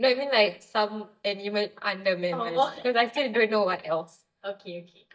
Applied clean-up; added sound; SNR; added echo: neural mask model DeepFilterNet 3.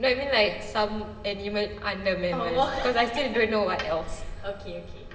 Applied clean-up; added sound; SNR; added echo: none; Meow / Purr; 15 dB; reverberation time 0.8 s.